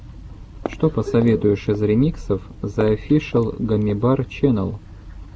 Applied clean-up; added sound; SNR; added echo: none; Walk, footsteps; 16 dB; none.